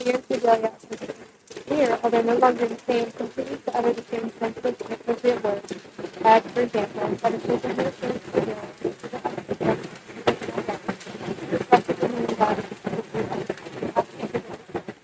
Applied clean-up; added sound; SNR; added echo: neural mask model RNNoise.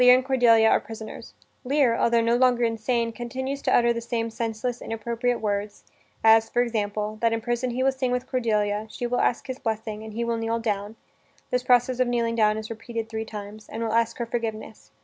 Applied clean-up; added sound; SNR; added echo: none; none; none; none.